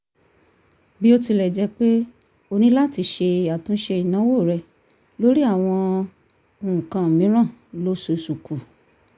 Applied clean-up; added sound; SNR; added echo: none; none; none; none.